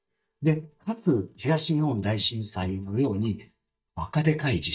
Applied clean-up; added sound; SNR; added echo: neural mask model DeepFilterNet 3.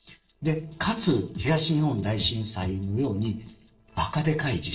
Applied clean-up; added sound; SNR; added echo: neural separator model SepFormer DNS4.